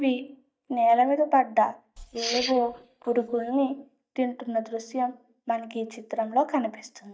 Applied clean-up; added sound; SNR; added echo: neural mask model DeepFilterNet 3.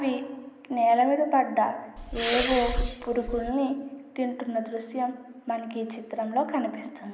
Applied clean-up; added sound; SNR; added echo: none; Respiratory sounds; -1 dB; none.